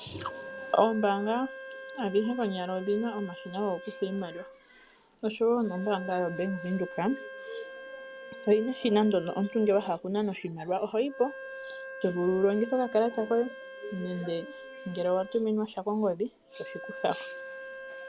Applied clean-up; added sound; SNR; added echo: none; Wind instrument, woodwind instrument; 14 dB; none.